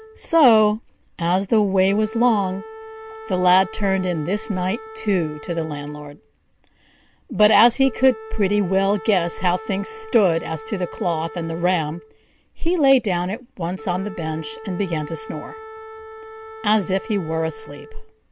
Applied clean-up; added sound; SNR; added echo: none; Wind instrument, woodwind instrument; 16 dB; none.